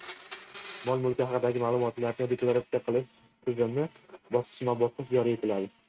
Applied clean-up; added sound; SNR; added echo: neural mask model RNNoise.